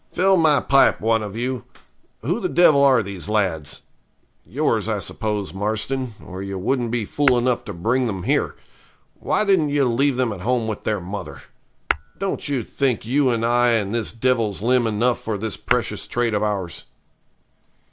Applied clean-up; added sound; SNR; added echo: none; Tap / Hammer; 12 dB; none.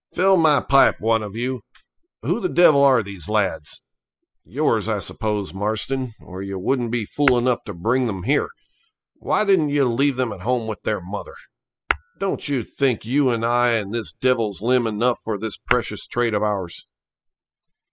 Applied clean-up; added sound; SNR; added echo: classical method spectral subtraction.